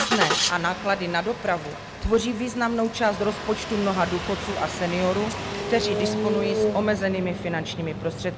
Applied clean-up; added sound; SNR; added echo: none; Engine starting; 3 dB; none.